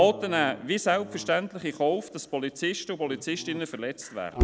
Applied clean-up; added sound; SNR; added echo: none; Dog; 7 dB; none.